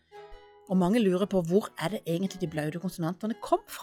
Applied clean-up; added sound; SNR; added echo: classical method log-MMSE.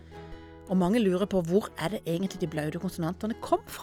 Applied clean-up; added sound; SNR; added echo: none; Guitar; 18 dB; none.